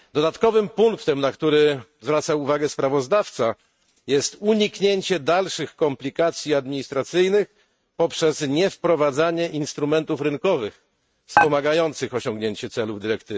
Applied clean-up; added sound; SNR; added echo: neural mask model RNNoise.